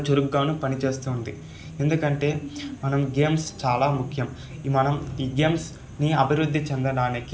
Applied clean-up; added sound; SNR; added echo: none; none; none; none.